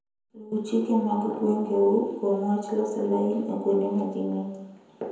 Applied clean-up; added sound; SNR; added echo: none; none; none; reverberation time 0.9 s.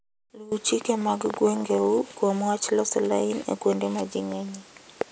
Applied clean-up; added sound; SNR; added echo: none; none; none; none.